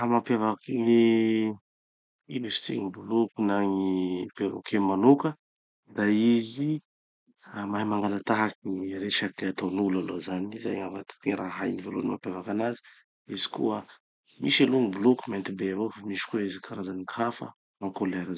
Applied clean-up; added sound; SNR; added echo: none; none; none; none.